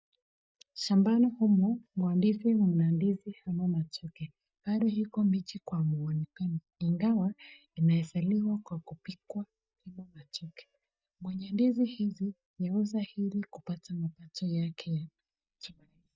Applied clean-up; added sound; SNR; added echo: neural mask model DeepFilterNet 3.